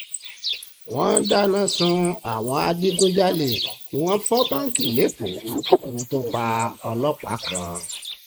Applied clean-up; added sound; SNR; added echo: neural mask model Resemble Enhance denoiser.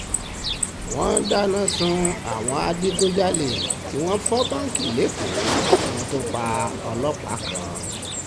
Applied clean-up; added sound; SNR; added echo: none; Cricket; 0 dB; none.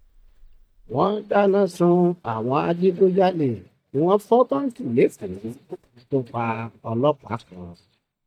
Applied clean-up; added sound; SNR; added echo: neural mask model DeepFilterNet 3.